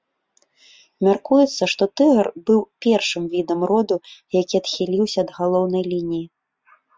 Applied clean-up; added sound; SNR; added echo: none; none; none; none.